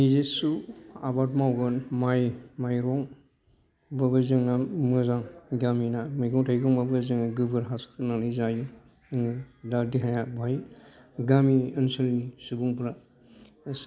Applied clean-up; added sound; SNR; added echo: none; none; none; none.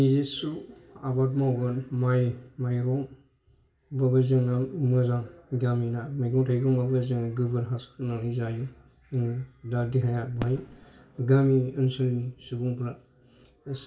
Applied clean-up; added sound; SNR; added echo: none; Fireworks; 18 dB; reverberation time 0.2 s.